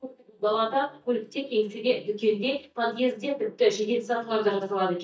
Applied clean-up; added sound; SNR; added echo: neural mask model DeepFilterNet 3.